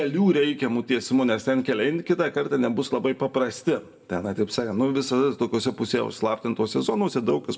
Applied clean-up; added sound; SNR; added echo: none; none; none; reverberation time 0.9 s.